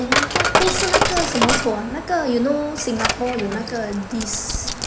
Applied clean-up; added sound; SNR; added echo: none; Coin (dropping); 0 dB; none.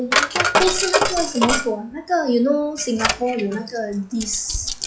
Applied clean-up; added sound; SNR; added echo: classical method log-MMSE.